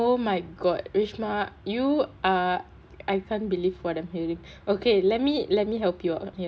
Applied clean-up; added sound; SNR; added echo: none; none; none; none.